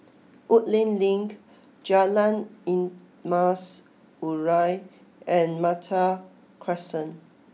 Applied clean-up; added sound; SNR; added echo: none; none; none; none.